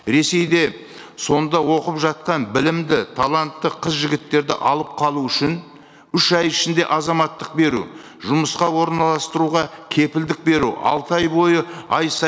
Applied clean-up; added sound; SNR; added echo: none; none; none; none.